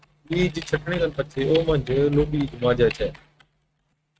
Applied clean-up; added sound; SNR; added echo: neural mask model RNNoise.